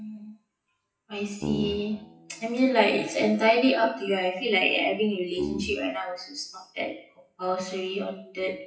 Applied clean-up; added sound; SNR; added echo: classical method WPE with log-MMSE.